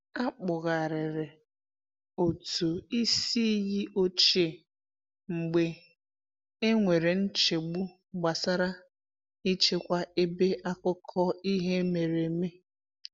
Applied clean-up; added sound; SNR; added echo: none; none; none; none.